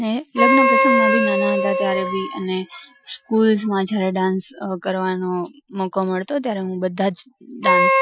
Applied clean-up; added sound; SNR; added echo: classical method Wiener filter.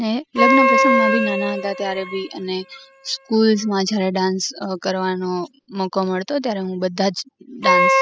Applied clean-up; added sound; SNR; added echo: classical method spectral subtraction.